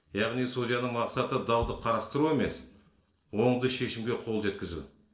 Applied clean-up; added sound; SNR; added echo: neural separator model SepFormer DNS4.